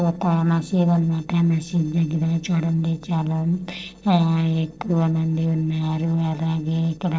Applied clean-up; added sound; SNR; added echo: neural separator model SepFormer DNS4.